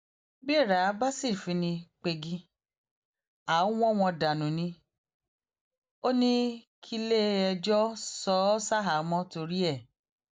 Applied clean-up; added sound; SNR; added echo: none; none; none; none.